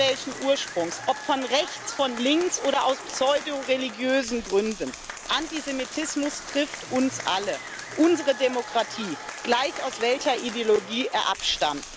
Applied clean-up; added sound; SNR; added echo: none; Applause / Crowd; 12 dB; none.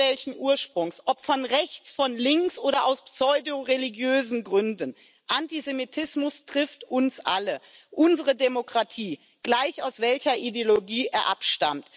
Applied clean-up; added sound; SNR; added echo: none; none; none; none.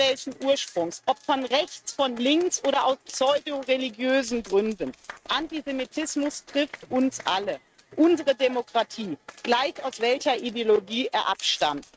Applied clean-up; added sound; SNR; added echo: neural mask model RNNoise.